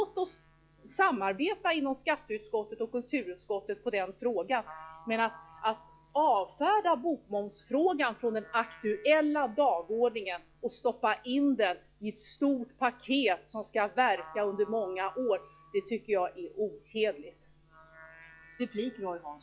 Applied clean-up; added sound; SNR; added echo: classical method log-MMSE.